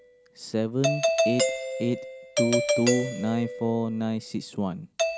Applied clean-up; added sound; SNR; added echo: none; Doorbell; 0 dB; none.